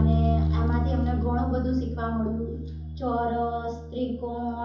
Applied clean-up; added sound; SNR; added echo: none; Bass guitar; -2 dB; reverberation time 2.8 s.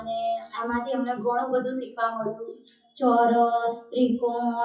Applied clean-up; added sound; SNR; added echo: classical method WPE with log-MMSE.